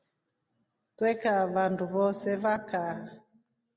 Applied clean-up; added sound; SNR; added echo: none; none; none; none.